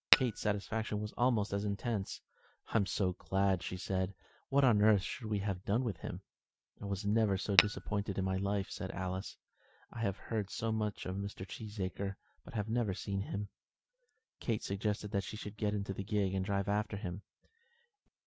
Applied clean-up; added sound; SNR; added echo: none; Tap / Glass; -1 dB; none.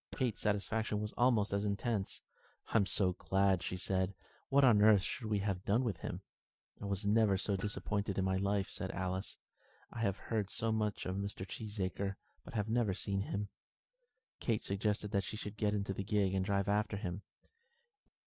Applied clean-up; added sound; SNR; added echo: neural separator model SepFormer DNS4.